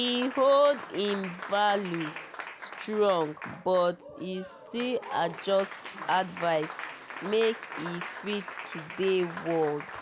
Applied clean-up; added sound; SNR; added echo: none; Applause; 12 dB; none.